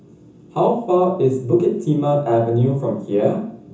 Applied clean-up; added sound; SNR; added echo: none; none; none; reverberation time 0.6 s.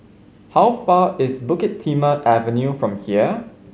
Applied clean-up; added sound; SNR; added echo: none; none; none; none.